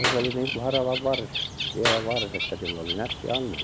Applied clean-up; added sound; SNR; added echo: none; Bird + Clapping; 1 dB; none.